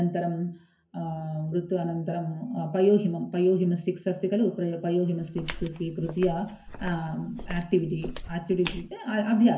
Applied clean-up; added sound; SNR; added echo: none; Walk, footsteps; 12 dB; reverberation time 0.3 s.